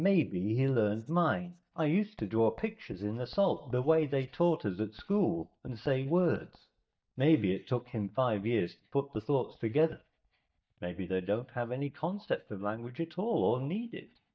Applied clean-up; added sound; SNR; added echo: neural mask model DeepFilterNet 3.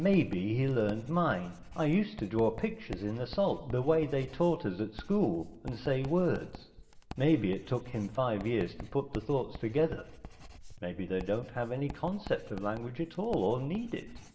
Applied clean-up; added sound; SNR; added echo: none; Writing; 16 dB; reverberation time 0.9 s.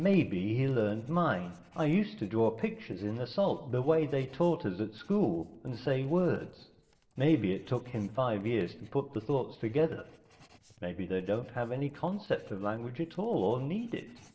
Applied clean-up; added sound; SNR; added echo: neural separator model SepFormer DNS4.